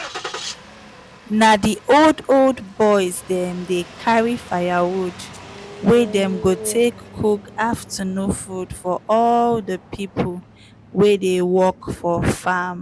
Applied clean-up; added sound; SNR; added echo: none; Engine starting; 18 dB; none.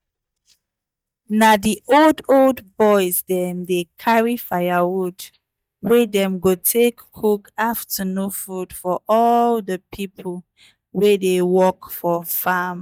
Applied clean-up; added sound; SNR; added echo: neural mask model DeepFilterNet 3.